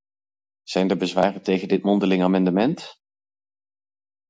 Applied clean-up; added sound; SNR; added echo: none; none; none; none.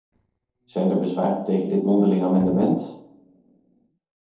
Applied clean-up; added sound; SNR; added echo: neural separator model SepFormer DNS4.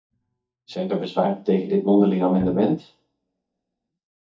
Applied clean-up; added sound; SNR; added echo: neural mask model DeepFilterNet 3.